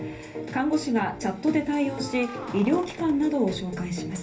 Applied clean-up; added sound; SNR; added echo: none; Keys jangling; 20 dB; reverberation time 0.3 s.